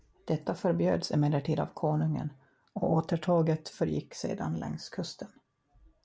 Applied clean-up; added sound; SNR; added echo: none; none; none; none.